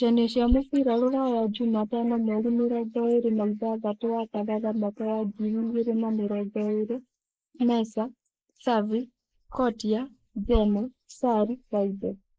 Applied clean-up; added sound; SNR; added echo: neural mask model Resemble Enhance denoiser.